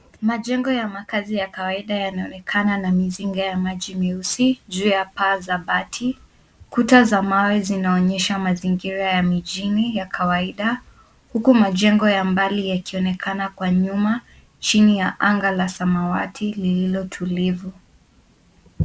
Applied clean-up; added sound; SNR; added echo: none; none; none; none.